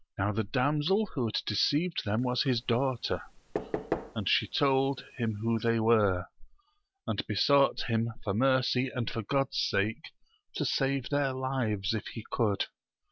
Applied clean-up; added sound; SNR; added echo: none; Knock / Wood; 11 dB; none.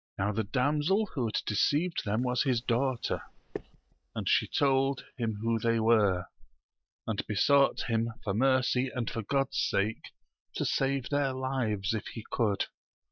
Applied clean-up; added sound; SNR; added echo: neural mask model DeepFilterNet 3.